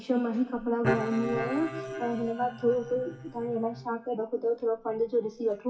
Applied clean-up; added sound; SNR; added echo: classical method WPE with log-MMSE.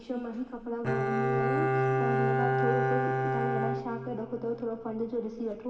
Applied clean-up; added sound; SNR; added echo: none; Bowed string instrument; -4 dB; reverberation time 2.5 s.